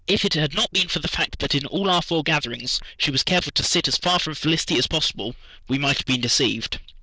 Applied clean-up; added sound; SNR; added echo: neural diffusion model UNIVERSE++.